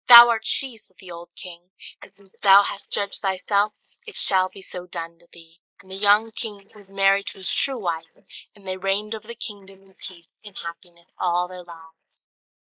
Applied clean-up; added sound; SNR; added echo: neural mask model Resemble Enhance denoiser.